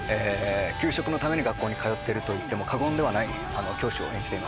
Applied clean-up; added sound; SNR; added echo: none; Trumpet; 13 dB; none.